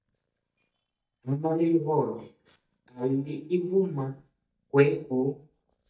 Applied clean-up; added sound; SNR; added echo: neural mask model DeepFilterNet 3.